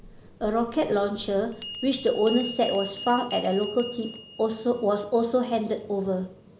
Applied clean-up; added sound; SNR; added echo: none; Bell; 6 dB; none.